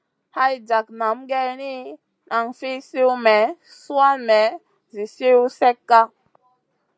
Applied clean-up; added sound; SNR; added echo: none; none; none; none.